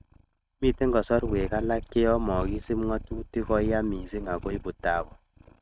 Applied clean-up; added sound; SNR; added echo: neural mask model RNNoise.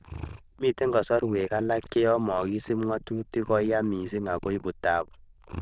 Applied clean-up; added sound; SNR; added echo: neural diffusion model UNIVERSE++.